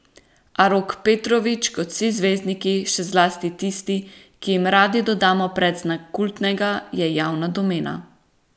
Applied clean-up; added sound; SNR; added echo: none; none; none; none.